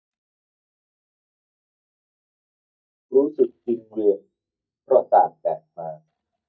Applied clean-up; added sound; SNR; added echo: neural mask model DeepFilterNet 3.